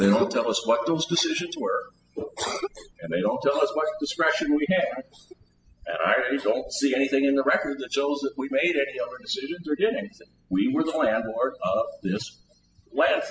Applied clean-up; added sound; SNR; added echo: classical method spectral subtraction.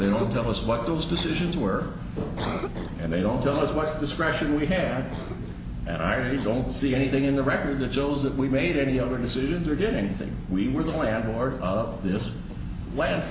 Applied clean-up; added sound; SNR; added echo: none; Cough; 15 dB; none.